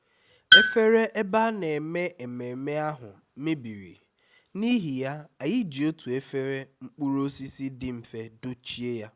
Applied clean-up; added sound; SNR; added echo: none; Tools; -4 dB; none.